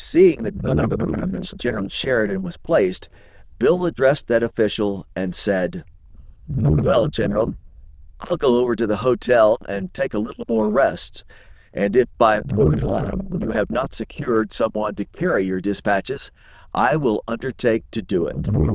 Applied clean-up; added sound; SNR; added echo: neural diffusion model UNIVERSE++.